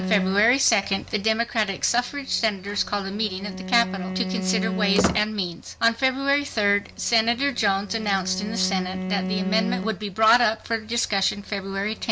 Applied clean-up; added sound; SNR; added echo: none; Bowed string instrument + Squeak; 7 dB; none.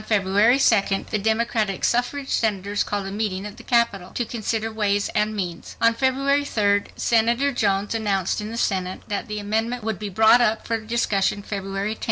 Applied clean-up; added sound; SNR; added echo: none; none; none; none.